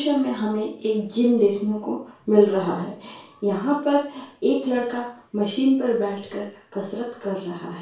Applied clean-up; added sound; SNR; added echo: none; none; none; reverberation time 0.4 s.